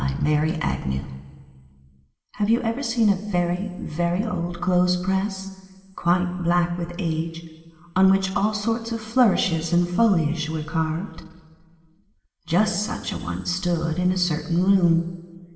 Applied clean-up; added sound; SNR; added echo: none; none; none; reverberation time 2.2 s.